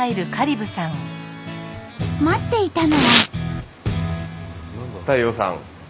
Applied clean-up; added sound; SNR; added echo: none; Domestic sounds, home sounds; 2 dB; none.